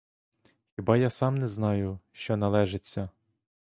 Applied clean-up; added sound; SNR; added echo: none; none; none; none.